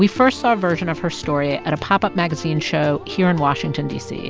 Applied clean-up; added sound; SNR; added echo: none; none; none; none.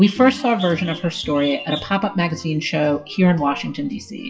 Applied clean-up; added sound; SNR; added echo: classical method WPE with log-MMSE.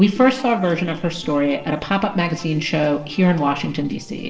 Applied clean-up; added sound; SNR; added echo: neural separator model SepFormer DNS4.